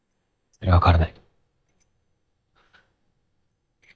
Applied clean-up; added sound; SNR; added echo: neural mask model DeepFilterNet 3.